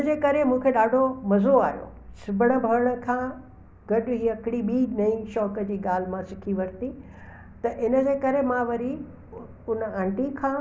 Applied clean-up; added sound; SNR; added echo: none; none; none; none.